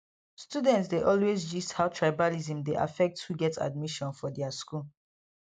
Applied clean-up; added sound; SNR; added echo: none; none; none; none.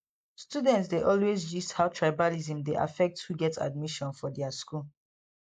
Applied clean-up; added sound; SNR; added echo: neural mask model Resemble Enhance denoiser.